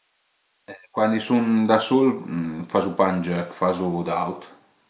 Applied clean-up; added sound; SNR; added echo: none; none; none; none.